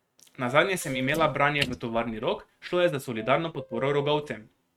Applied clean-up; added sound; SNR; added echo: neural mask model RNNoise.